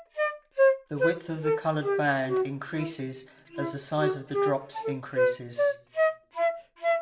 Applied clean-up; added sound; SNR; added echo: none; Wind instrument, woodwind instrument; -5 dB; reverberation time 0.4 s.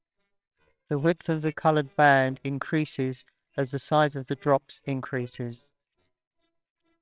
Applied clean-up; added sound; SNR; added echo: neural separator model SepFormer WHAMR!.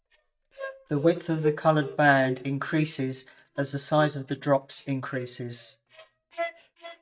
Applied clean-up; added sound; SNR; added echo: neural mask model DeepFilterNet 3.